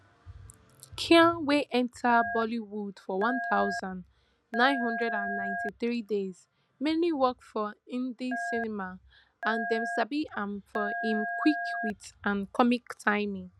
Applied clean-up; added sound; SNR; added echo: none; Telephone; 5 dB; none.